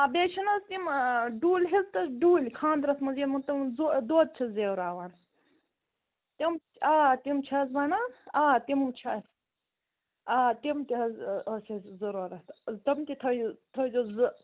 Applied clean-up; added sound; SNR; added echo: none; none; none; none.